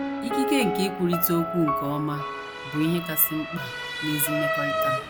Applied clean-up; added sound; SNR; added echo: none; Motor vehicle (road) / Siren + Piano; 2 dB; none.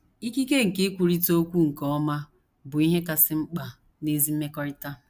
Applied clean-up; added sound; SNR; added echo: none; none; none; none.